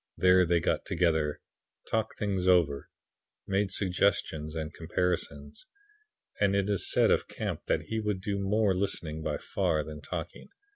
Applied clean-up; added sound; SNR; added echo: none; none; none; none.